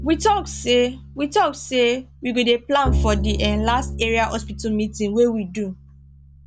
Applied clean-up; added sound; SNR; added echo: none; Bowed string instrument; 7 dB; none.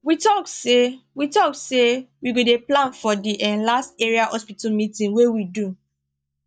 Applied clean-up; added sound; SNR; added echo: neural mask model DeepFilterNet 3.